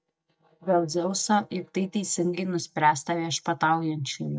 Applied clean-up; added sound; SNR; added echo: neural mask model DeepFilterNet 3.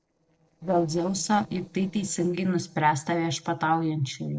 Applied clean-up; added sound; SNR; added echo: neural separator model SepFormer DNS4.